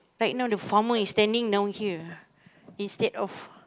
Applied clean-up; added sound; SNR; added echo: none; none; none; none.